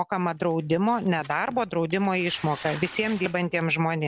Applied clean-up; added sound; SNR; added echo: none; Tearing; 19 dB; none.